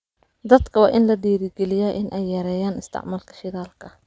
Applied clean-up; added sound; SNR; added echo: none; none; none; none.